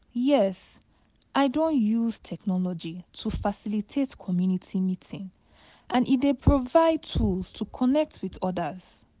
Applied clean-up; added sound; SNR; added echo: none; none; none; none.